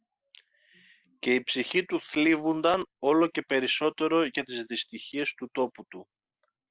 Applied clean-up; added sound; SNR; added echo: none; none; none; none.